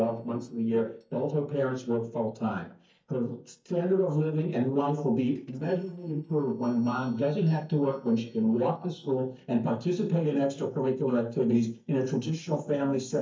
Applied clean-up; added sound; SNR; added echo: neural mask model DeepFilterNet 3.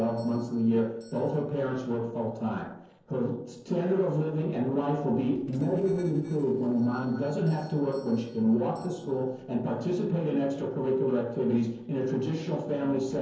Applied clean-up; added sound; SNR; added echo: neural separator model SepFormer DNS4.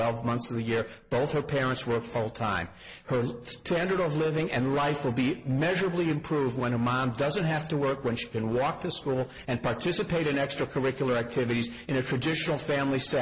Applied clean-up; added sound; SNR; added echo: none; none; none; none.